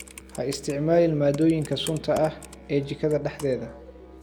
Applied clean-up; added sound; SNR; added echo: none; Musical instrument + Computer keyboard; 18 dB; none.